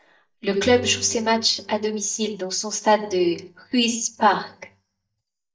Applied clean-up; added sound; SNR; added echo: neural mask model DeepFilterNet 3.